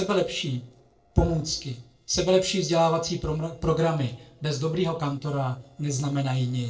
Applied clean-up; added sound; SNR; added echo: neural separator model SepFormer DNS4.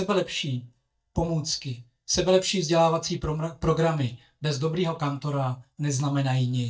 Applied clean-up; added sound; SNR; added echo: neural mask model DeepFilterNet 3.